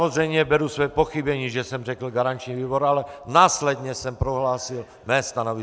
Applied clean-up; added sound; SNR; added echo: none; none; none; none.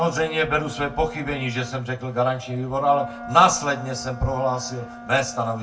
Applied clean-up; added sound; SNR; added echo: none; Wind instrument, woodwind instrument; 16 dB; reverberation time 0.2 s.